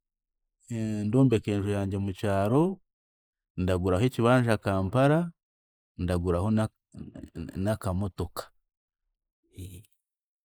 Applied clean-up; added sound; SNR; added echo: neural mask model Resemble Enhance denoiser.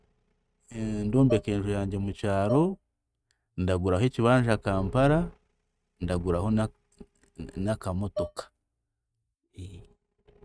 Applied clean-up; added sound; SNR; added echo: neural mask model RNNoise.